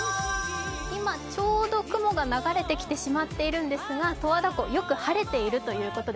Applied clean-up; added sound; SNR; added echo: none; none; none; none.